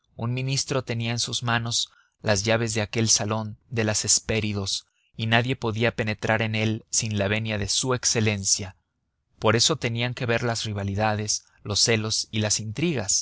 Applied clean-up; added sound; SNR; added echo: none; none; none; none.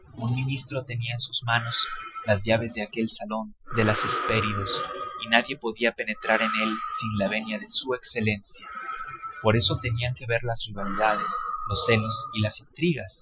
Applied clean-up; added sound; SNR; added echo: classical method Wiener filter.